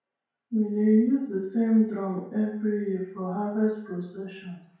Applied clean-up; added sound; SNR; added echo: none; none; none; reverberation time 0.5 s.